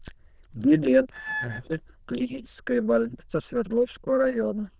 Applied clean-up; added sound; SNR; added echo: neural diffusion model UNIVERSE++.